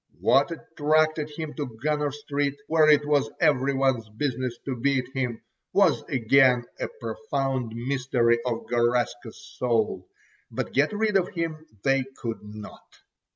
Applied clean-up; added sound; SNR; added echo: none; none; none; none.